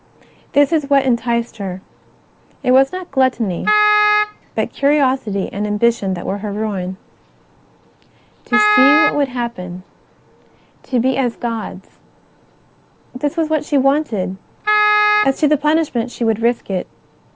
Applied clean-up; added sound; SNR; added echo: none; Wind instrument, woodwind instrument; -2 dB; none.